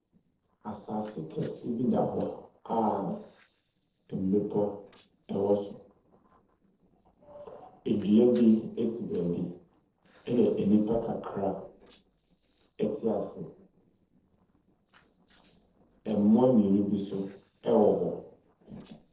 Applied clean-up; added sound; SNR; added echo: neural separator model SepFormer DNS4.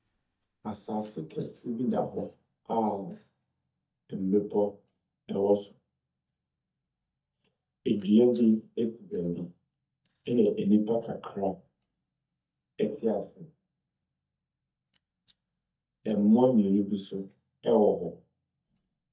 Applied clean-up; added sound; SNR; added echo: neural mask model DeepFilterNet 3.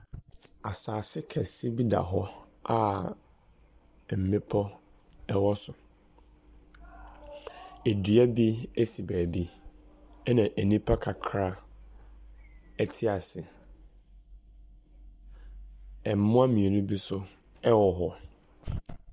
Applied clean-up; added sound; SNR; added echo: none; none; none; none.